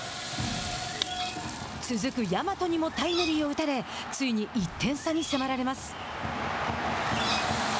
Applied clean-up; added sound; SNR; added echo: none; Bird + Toilet flush / Water; 9 dB; none.